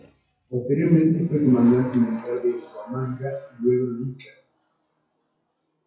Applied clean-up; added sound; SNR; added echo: classical method WPE with log-MMSE.